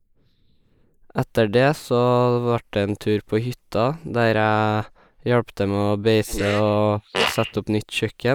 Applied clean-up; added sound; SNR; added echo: neural mask model Resemble Enhance denoiser.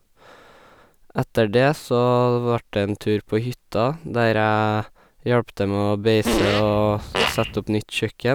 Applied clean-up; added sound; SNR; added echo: none; Fart; 3 dB; none.